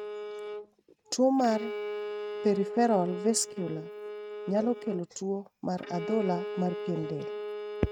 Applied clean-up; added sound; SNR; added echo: neural mask model RNNoise.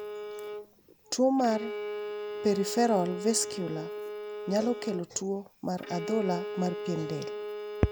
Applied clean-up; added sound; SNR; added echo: none; Bowed string instrument; 7 dB; none.